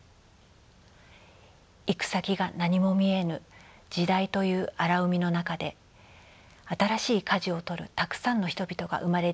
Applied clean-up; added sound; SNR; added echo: none; none; none; none.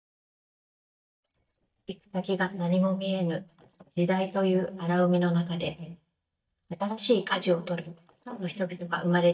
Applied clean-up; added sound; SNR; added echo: neural mask model DeepFilterNet 3.